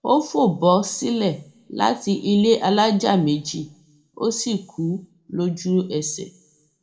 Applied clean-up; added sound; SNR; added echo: none; none; none; reverberation time 0.5 s.